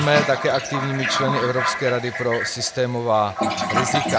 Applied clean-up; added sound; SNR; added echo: none; Toilet flush; 3 dB; none.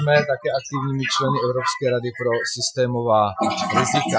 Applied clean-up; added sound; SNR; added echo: classical method Wiener filter.